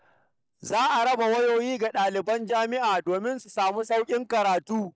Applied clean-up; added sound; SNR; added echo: neural mask model DeepFilterNet 3.